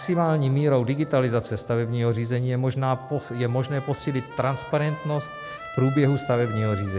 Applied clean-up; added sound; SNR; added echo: none; Trumpet; 17 dB; none.